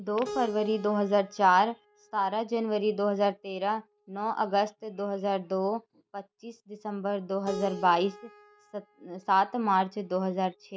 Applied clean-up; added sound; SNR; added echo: none; Keyboard (musical); 18 dB; none.